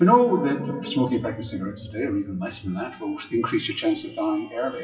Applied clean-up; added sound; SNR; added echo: classical method WPE with log-MMSE.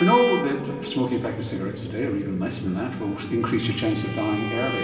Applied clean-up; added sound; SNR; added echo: none; Bowed string instrument; 11 dB; reverberation time 2.4 s.